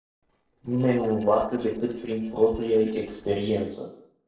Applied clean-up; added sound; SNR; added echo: neural separator model SepFormer DNS4.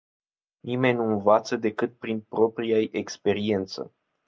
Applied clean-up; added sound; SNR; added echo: none; none; none; none.